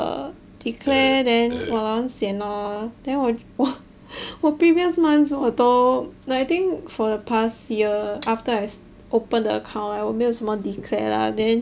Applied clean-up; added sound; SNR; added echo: none; Burping, eructation; 9 dB; none.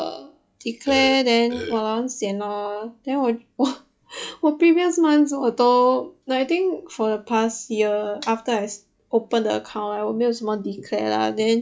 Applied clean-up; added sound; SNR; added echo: classical method log-MMSE.